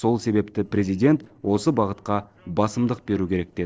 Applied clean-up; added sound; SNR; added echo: neural separator model SepFormer DNS4.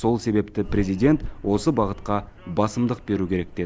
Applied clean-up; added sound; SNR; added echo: none; Bird; 16 dB; none.